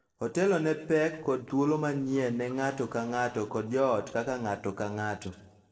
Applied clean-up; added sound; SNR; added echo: neural separator model SepFormer DNS4.